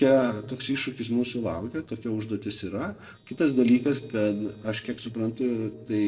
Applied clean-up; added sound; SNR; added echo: neural separator model SepFormer DNS4.